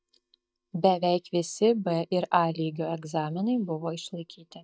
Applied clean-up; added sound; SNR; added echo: neural mask model DeepFilterNet 3.